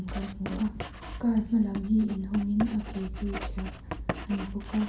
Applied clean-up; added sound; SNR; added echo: none; Writing; 7 dB; reverberation time 0.5 s.